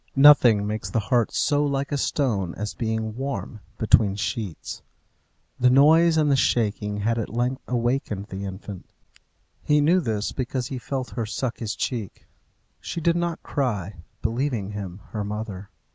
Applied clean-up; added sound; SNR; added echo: none; none; none; none.